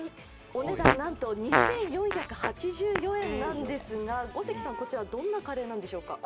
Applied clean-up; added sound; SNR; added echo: none; Fart; -2 dB; none.